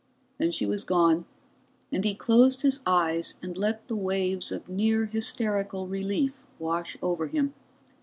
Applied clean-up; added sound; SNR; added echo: none; none; none; none.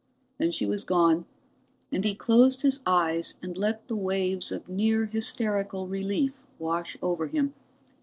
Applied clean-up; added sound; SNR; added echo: neural separator model SepFormer DNS4.